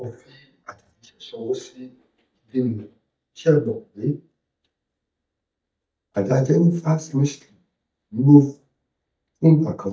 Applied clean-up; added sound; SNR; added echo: neural mask model DeepFilterNet 3.